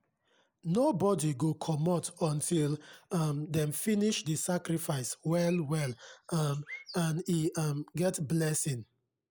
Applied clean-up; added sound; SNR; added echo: neural mask model Resemble Enhance denoiser.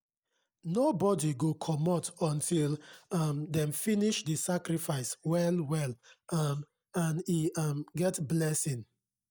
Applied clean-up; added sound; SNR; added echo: neural mask model DeepFilterNet 3.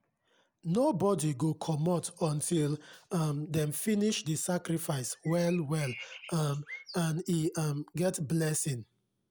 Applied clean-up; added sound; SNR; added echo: none; Bird; 16 dB; none.